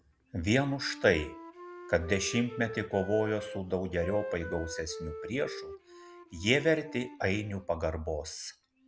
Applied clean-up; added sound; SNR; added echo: none; Wind instrument, woodwind instrument; 13 dB; none.